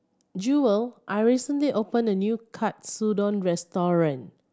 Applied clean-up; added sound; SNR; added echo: none; none; none; none.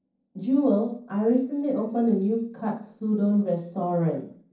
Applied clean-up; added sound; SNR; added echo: neural separator model SepFormer DNS4.